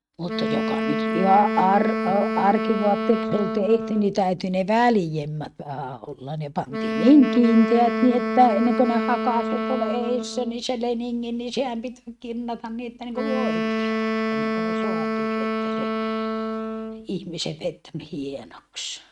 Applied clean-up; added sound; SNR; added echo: neural mask model RNNoise.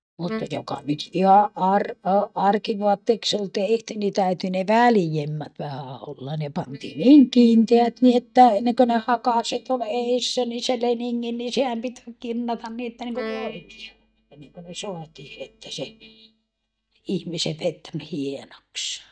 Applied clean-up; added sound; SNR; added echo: neural mask model DeepFilterNet 3.